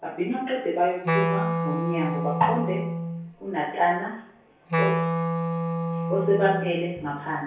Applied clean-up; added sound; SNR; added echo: none; Wind instrument, woodwind instrument; 1 dB; reverberation time 0.6 s.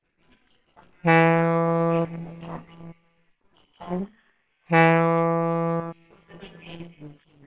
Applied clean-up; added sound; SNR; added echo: neural separator model SepFormer WHAMR!.